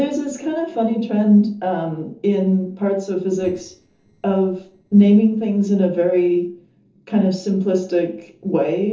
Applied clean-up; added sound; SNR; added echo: neural separator model SepFormer DNS4.